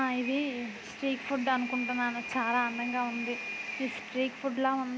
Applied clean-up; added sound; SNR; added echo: none; none; none; none.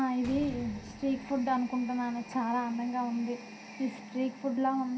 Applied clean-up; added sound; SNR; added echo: none; Slam; 19 dB; reverberation time 0.3 s.